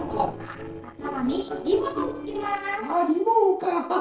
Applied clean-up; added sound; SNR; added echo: neural separator model SepFormer DNS4.